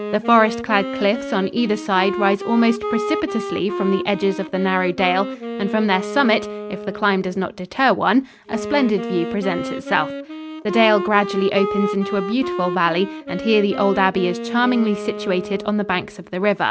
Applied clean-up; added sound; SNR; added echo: none; Wind instrument, woodwind instrument; 8 dB; none.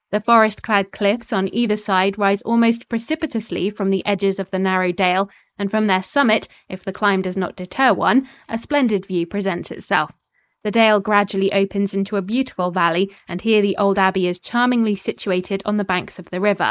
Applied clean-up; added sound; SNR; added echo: neural mask model Resemble Enhance denoiser.